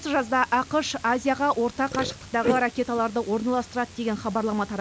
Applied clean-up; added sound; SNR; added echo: none; Burping, eructation; 11 dB; none.